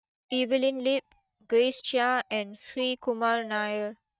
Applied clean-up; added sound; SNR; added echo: neural mask model DeepFilterNet 3.